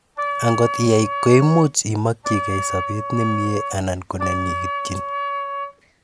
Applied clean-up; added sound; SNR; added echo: none; Wind instrument, woodwind instrument; 5 dB; none.